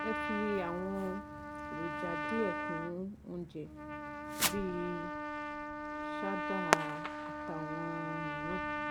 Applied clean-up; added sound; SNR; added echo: none; Fireworks + Trumpet; -3 dB; none.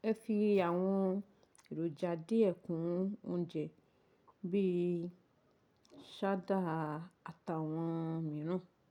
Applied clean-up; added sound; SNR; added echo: none; none; none; none.